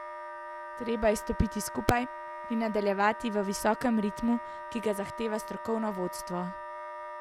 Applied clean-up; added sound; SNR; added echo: none; Wind instrument, woodwind instrument; 9 dB; none.